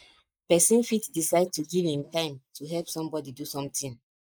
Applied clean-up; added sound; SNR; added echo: neural mask model Resemble Enhance denoiser.